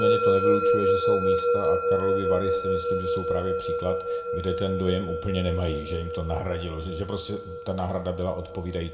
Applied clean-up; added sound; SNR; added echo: none; Musical instrument; -3 dB; reverberation time 0.4 s.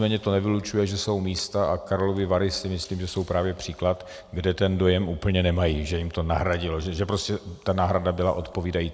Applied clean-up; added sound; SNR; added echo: none; none; none; none.